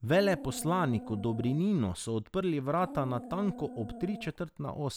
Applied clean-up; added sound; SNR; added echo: none; Dog; 13 dB; none.